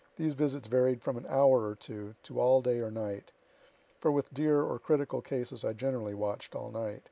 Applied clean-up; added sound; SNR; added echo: none; none; none; none.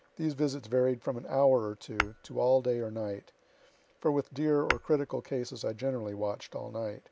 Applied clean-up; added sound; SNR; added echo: none; Tap / Hammer; 10 dB; none.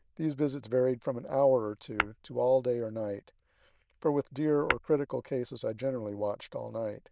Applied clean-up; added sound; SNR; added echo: neural diffusion model UNIVERSE++.